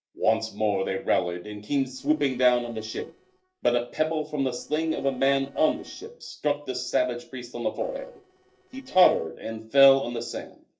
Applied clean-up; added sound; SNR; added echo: neural separator model SepFormer DNS4.